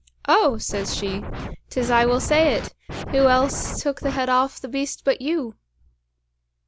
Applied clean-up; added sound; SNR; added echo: none; Scratching (performance technique); 8 dB; none.